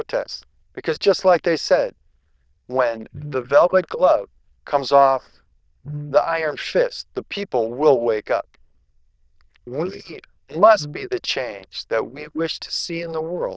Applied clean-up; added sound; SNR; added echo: neural diffusion model UNIVERSE++.